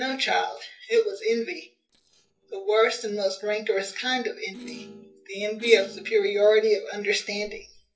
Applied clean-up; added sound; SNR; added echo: neural separator model SepFormer DNS4.